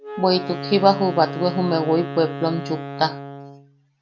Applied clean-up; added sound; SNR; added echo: none; Wind instrument, woodwind instrument; 10 dB; none.